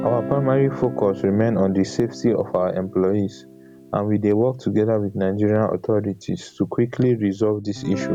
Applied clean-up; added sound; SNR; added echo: none; Guitar; 14 dB; none.